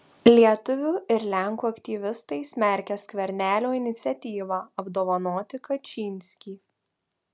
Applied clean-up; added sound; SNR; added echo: none; none; none; none.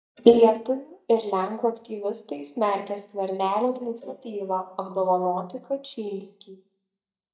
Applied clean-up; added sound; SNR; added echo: neural mask model DeepFilterNet 3.